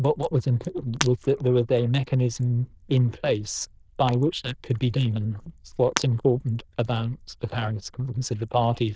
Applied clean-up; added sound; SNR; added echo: neural diffusion model UNIVERSE++.